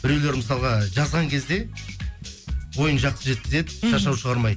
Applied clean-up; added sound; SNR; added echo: none; none; none; none.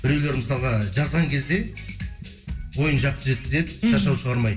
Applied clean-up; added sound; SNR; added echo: none; none; none; reverberation time 0.6 s.